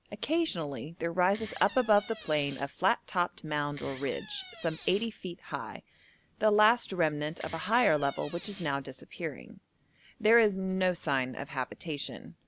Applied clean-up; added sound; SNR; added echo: none; Door; 7 dB; none.